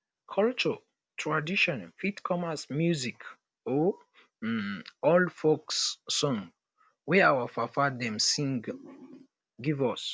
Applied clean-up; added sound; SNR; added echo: none; none; none; none.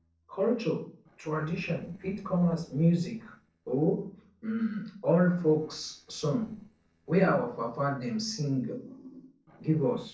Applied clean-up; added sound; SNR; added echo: neural separator model SepFormer DNS4.